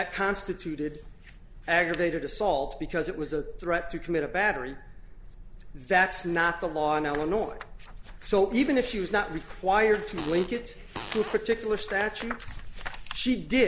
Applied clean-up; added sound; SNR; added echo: none; Fart; 12 dB; none.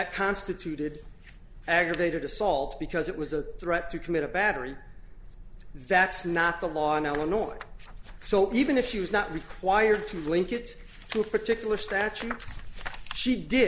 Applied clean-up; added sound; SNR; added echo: none; none; none; none.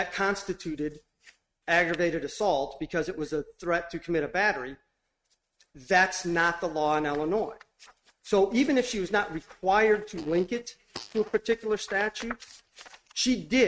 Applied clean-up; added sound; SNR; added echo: neural mask model RNNoise.